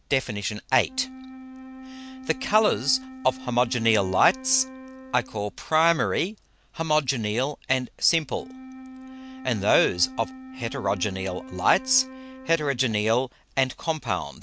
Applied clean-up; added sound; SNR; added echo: none; Wind instrument, woodwind instrument; 16 dB; none.